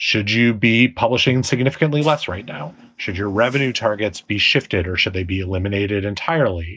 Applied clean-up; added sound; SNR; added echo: neural mask model DeepFilterNet 3.